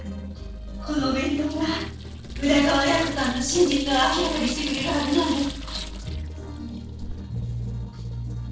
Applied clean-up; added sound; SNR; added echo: neural separator model SepFormer DNS4.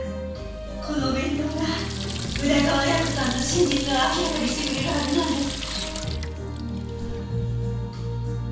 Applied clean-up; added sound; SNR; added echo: none; Sink (filling or washing) / Water tap, faucet; 10 dB; reverberation time 0.7 s.